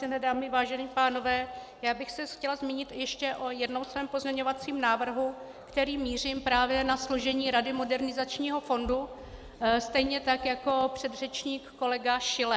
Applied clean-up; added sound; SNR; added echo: none; none; none; none.